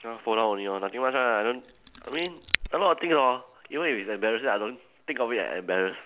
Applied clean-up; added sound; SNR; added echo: none; Scissors; 7 dB; none.